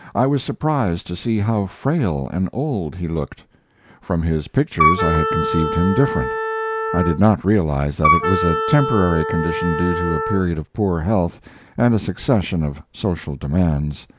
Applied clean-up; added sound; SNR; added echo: none; Wind instrument, woodwind instrument; 1 dB; none.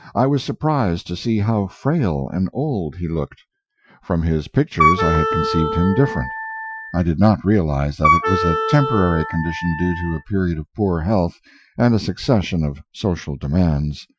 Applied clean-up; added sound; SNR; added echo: classical method Wiener filter.